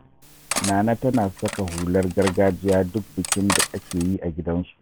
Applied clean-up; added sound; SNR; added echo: none; Cutlery, silverware; 7 dB; none.